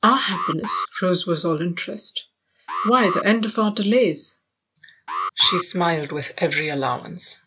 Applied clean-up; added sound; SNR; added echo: none; Alarm; 10 dB; none.